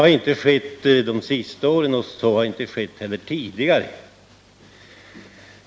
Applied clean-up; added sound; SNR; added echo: none; none; none; none.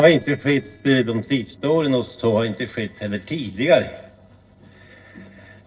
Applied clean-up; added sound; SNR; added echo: neural separator model SepFormer DNS4.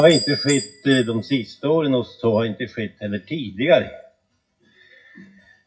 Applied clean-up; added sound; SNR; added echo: classical method WPE with log-MMSE.